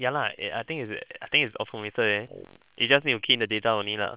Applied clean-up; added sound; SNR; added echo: neural separator model SepFormer WHAM!.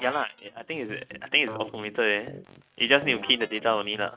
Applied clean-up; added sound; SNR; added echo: neural mask model RNNoise.